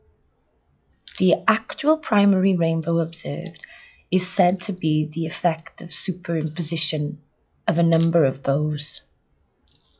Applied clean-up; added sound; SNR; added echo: classical method log-MMSE.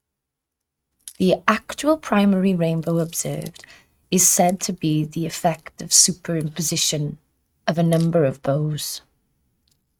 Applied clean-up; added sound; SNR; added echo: neural mask model RNNoise.